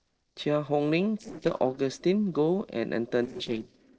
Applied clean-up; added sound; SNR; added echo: neural separator model SepFormer DNS4.